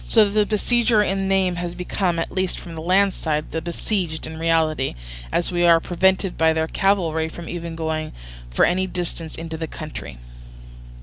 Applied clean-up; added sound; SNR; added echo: none; none; none; none.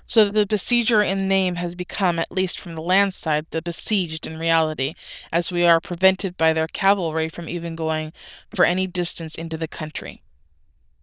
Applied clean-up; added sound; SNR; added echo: neural diffusion model UNIVERSE++.